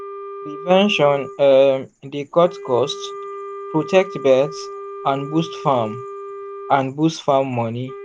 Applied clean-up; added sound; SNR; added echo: none; Wind instrument, woodwind instrument; 14 dB; none.